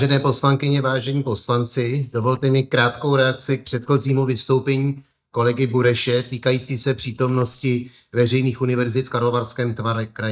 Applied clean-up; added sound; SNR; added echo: neural mask model DeepFilterNet 3.